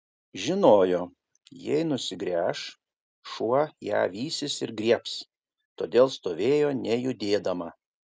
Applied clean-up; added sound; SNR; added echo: none; none; none; none.